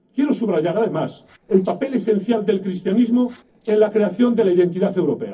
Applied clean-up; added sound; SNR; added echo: neural separator model SepFormer DNS4.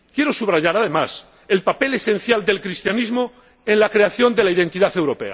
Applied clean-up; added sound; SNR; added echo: none; none; none; none.